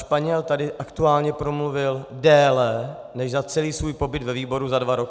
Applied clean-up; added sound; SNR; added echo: none; none; none; none.